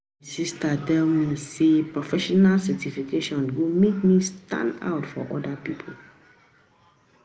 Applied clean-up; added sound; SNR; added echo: none; none; none; none.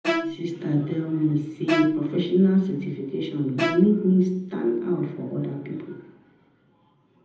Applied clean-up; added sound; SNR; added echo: none; Bowed string instrument; 6 dB; reverberation time 0.8 s.